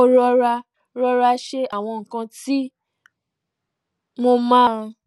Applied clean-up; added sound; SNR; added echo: none; none; none; none.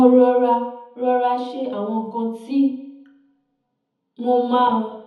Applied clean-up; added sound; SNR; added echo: none; none; none; reverberation time 1.0 s.